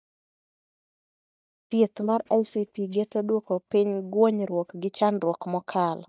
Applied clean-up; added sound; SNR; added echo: neural mask model DeepFilterNet 3.